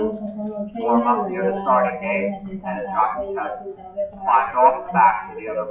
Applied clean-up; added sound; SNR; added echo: classical method WPE with log-MMSE.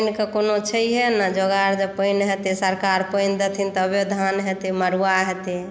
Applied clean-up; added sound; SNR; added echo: none; none; none; none.